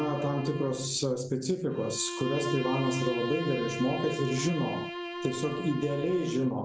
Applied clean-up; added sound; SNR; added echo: none; Bowed string instrument; 7 dB; none.